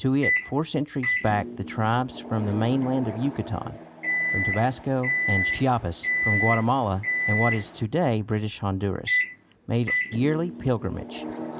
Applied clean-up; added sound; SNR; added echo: none; Microwave oven; 3 dB; none.